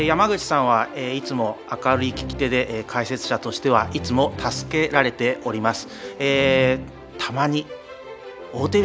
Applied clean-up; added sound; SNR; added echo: none; none; none; none.